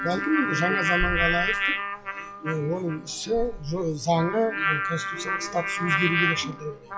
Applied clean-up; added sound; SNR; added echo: classical method log-MMSE.